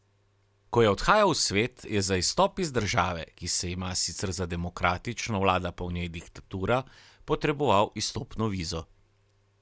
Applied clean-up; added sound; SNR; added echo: none; none; none; none.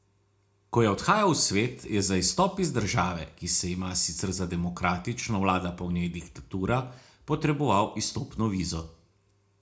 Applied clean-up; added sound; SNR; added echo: none; none; none; reverberation time 0.3 s.